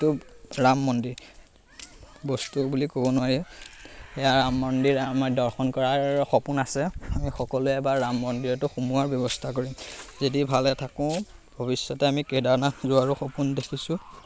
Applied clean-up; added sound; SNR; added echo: none; none; none; none.